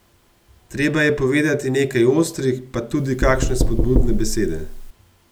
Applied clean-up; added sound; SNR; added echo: none; Knock; -2 dB; none.